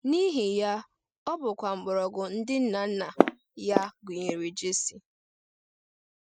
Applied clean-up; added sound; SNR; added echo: none; Walk, footsteps; -1 dB; none.